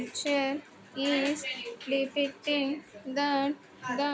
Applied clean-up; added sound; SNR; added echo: none; none; none; none.